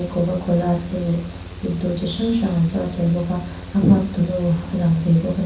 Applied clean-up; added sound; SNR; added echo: none; Mechanical fan; 13 dB; reverberation time 0.6 s.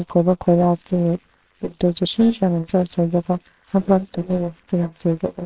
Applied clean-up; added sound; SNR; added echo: neural separator model SepFormer WHAMR!.